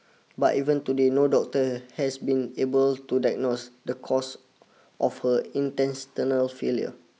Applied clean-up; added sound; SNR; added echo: none; none; none; none.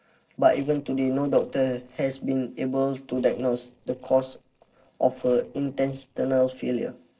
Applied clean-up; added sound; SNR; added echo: neural separator model SepFormer DNS4.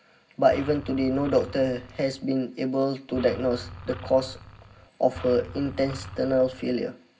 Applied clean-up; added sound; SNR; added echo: none; Engine; 15 dB; reverberation time 0.4 s.